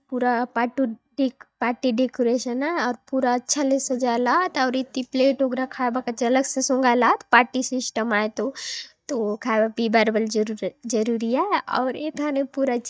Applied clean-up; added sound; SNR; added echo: neural mask model DeepFilterNet 3.